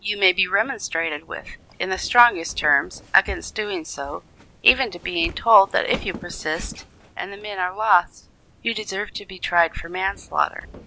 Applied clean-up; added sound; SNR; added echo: none; Walk, footsteps; 18 dB; none.